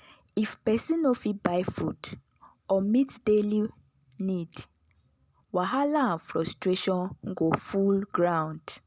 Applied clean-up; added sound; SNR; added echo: none; none; none; none.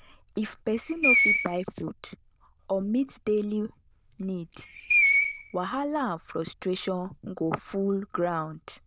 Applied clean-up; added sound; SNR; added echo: neural diffusion model UNIVERSE++.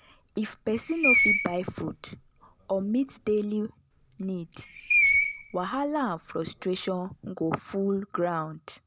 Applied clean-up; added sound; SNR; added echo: none; Screech; -1 dB; none.